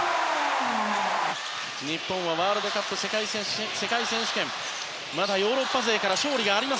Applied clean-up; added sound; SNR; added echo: none; none; none; none.